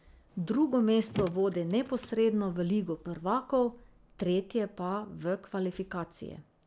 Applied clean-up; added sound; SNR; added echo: none; Car; 14 dB; none.